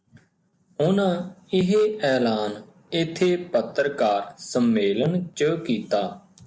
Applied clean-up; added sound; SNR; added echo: none; none; none; none.